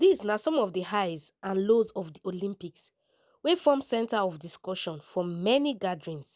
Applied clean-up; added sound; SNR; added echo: none; none; none; none.